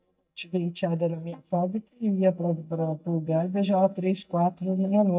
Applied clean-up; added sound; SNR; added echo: neural mask model DeepFilterNet 3.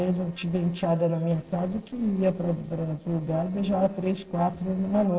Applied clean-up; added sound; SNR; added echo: neural separator model SepFormer DNS4.